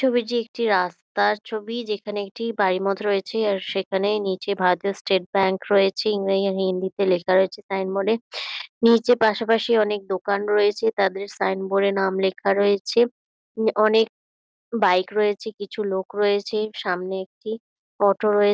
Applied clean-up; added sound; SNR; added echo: none; none; none; none.